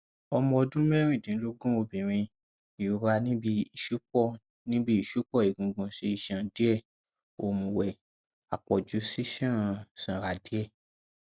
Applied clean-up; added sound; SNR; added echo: none; none; none; none.